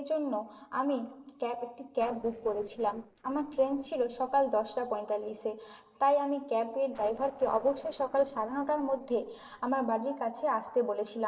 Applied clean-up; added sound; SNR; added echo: neural separator model SepFormer DNS4.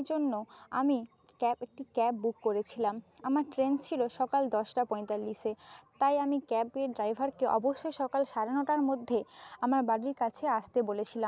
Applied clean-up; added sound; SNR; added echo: none; none; none; none.